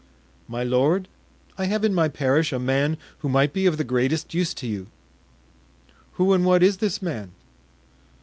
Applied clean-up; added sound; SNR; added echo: none; none; none; none.